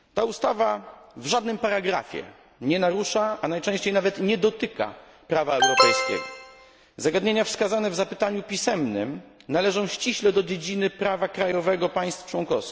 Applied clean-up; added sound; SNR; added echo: none; Alarm; -2 dB; none.